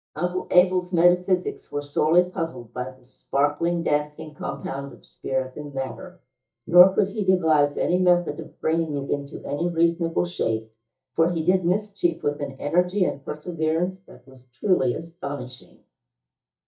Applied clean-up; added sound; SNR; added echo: neural mask model DeepFilterNet 3.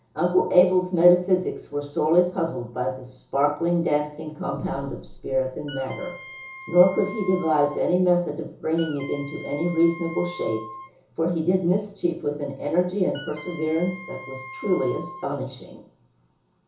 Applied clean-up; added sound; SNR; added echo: none; Wind instrument, woodwind instrument; 15 dB; reverberation time 0.7 s.